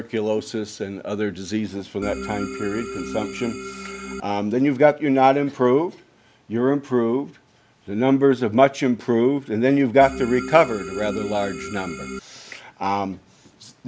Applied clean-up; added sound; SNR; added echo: none; Organ; 10 dB; none.